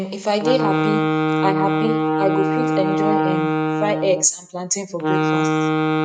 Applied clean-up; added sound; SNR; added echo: neural mask model RNNoise.